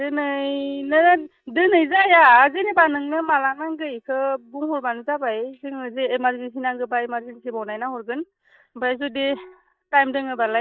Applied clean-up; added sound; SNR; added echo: neural mask model DeepFilterNet 3.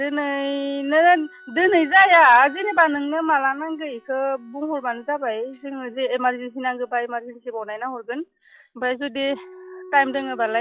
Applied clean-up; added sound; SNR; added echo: classical method log-MMSE.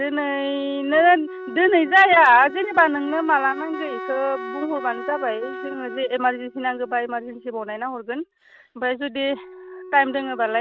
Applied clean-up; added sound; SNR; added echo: neural mask model RNNoise.